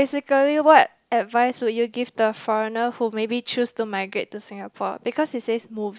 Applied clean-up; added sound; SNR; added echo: none; none; none; none.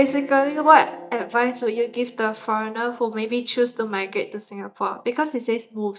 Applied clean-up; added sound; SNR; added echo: neural mask model DeepFilterNet 3.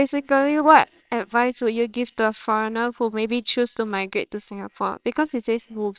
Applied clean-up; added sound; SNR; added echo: neural separator model SepFormer WHAMR!.